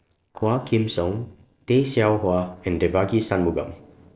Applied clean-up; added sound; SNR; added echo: neural separator model SepFormer DNS4.